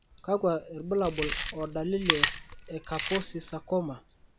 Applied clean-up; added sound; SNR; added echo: none; Chewing, mastication; 2 dB; none.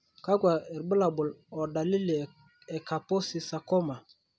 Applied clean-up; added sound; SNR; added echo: none; none; none; none.